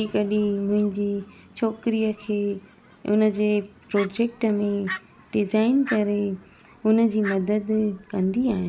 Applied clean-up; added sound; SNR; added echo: none; Fowl; 18 dB; none.